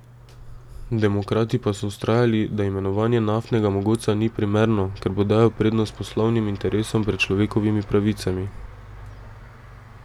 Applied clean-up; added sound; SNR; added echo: none; none; none; none.